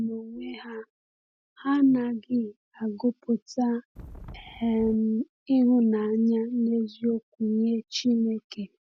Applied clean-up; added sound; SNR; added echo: none; Wind; 17 dB; none.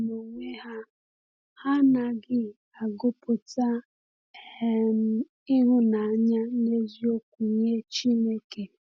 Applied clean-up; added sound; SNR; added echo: none; none; none; none.